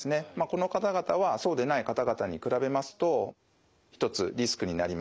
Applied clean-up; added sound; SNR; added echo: none; none; none; none.